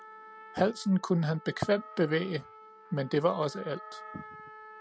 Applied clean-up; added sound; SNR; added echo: none; Trumpet + Wind instrument, woodwind instrument; 17 dB; none.